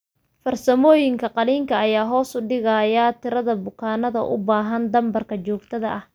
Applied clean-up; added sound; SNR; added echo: none; none; none; none.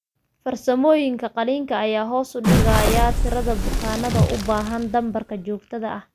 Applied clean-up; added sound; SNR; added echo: none; Crackle; -2 dB; none.